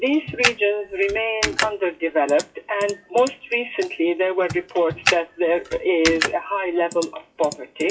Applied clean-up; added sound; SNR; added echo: classical method WPE with log-MMSE.